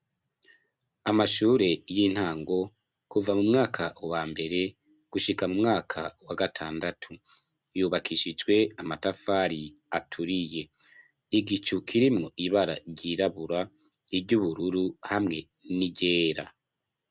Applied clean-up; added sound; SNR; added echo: none; none; none; none.